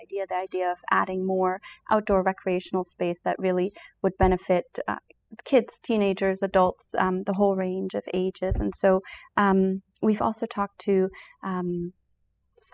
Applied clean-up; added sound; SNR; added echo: classical method spectral subtraction.